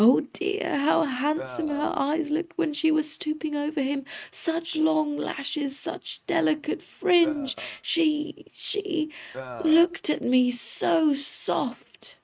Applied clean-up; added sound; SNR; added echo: neural mask model RNNoise.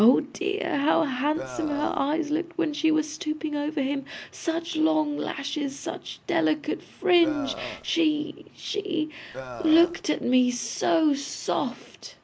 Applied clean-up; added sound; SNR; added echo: none; Burping, eructation; 11 dB; none.